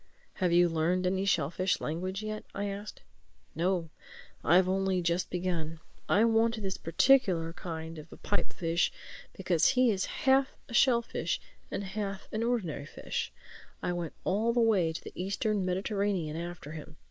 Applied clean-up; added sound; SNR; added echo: neural mask model Resemble Enhance denoiser.